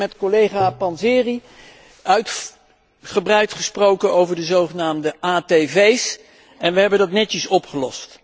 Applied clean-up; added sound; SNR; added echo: none; none; none; none.